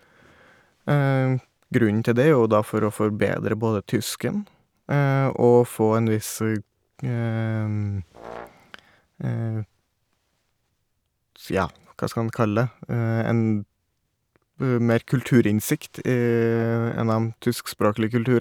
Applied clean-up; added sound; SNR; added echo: none; Brass instrument; 20 dB; none.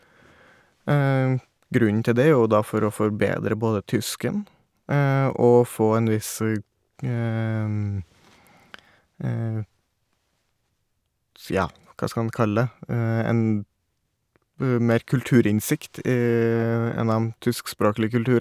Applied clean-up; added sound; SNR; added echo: none; none; none; none.